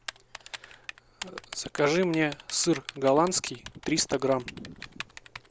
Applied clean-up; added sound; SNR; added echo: none; Typing; 15 dB; none.